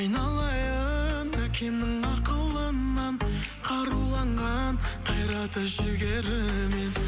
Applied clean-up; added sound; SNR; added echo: none; none; none; none.